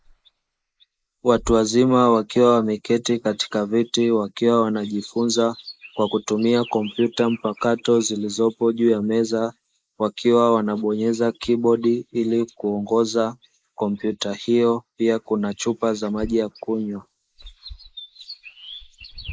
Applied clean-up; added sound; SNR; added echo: neural mask model Resemble Enhance denoiser.